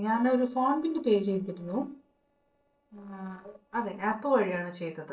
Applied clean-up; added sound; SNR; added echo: neural separator model SepFormer DNS4.